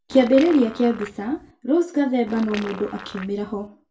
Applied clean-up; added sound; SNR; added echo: none; Fart; 16 dB; reverberation time 0.2 s.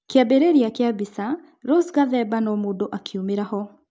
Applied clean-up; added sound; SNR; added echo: none; none; none; none.